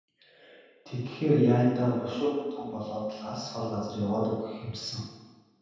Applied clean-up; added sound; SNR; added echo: none; none; none; reverberation time 1.2 s.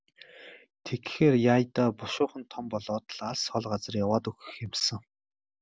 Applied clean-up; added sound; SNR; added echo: none; none; none; none.